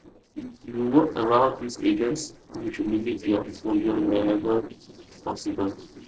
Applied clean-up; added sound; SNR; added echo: neural separator model SepFormer DNS4.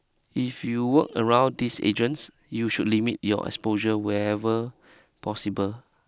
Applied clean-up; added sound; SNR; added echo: none; none; none; none.